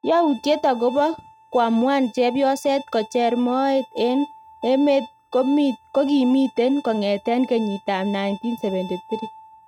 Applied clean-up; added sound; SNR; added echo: neural mask model RNNoise.